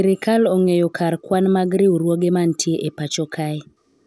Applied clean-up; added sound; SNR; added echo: none; none; none; none.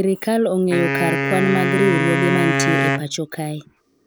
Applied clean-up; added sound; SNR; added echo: none; Wind instrument, woodwind instrument; 1 dB; none.